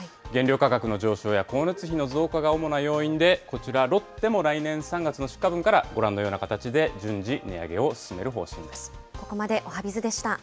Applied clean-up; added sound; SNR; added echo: none; none; none; none.